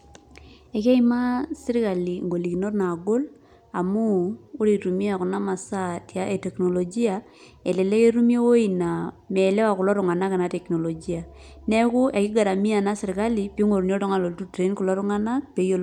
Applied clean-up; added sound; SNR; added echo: none; none; none; none.